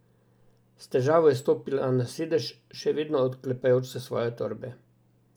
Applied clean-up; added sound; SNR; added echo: none; none; none; none.